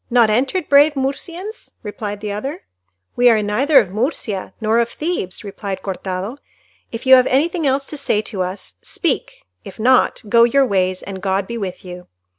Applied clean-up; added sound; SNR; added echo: none; none; none; none.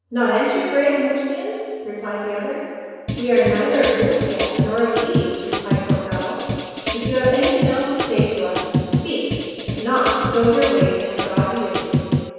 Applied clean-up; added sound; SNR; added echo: none; Drum kit; 3 dB; reverberation time 1.9 s.